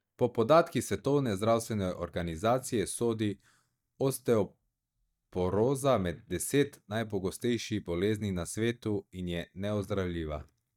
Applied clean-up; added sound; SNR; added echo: neural mask model DeepFilterNet 3.